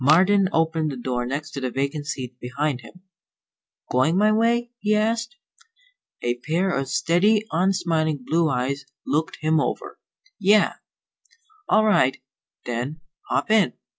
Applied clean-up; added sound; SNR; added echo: none; none; none; none.